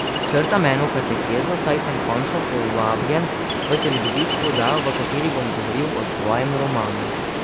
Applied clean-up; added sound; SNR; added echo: none; Ocean; 0 dB; none.